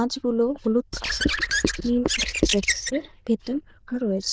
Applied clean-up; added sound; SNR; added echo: neural diffusion model UNIVERSE++.